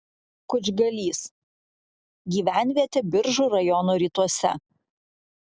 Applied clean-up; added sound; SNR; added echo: none; none; none; none.